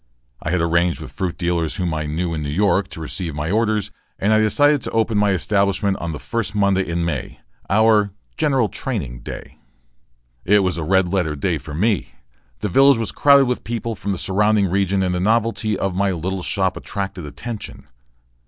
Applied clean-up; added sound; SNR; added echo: none; none; none; none.